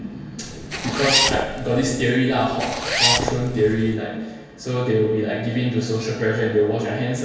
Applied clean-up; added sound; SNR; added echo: none; Zipper (clothing); 2 dB; reverberation time 1.2 s.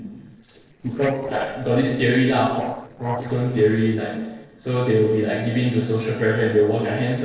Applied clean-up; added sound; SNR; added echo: neural separator model SepFormer DNS4.